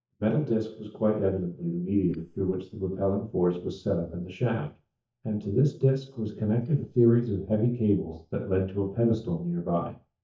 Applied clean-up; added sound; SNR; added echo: neural mask model DeepFilterNet 3.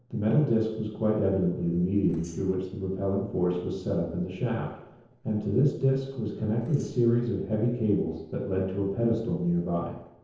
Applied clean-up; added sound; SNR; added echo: neural separator model SepFormer DNS4.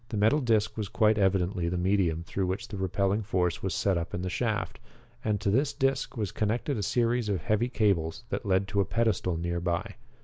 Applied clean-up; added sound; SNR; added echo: none; none; none; none.